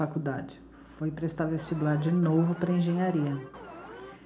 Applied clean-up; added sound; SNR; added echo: none; Alarm; 16 dB; reverberation time 0.4 s.